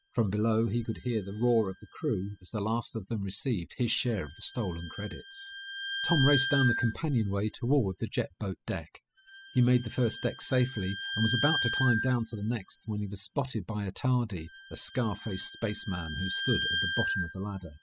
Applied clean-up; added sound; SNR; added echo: classical method spectral subtraction.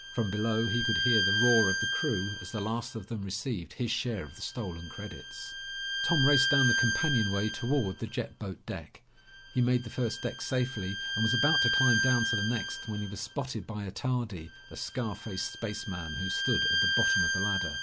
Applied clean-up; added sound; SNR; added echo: none; Bowed string instrument; 1 dB; none.